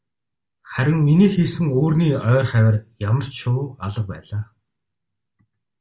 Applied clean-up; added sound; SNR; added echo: none; none; none; none.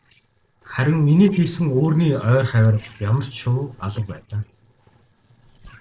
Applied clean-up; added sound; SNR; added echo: neural separator model SepFormer DNS4.